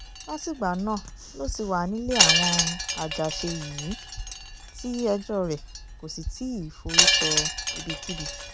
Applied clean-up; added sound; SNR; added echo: none; Wind chime; -3 dB; none.